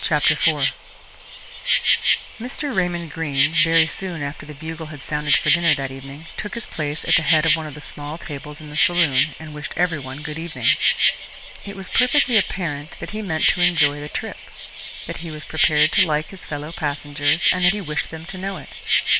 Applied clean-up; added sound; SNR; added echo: none; Insect; -5 dB; none.